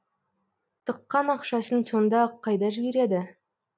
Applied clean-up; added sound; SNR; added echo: none; none; none; none.